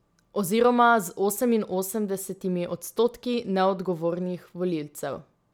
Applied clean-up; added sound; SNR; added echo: none; none; none; none.